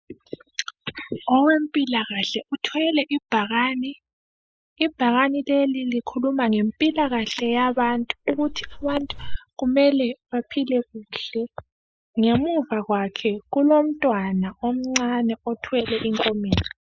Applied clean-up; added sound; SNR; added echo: neural mask model Resemble Enhance denoiser.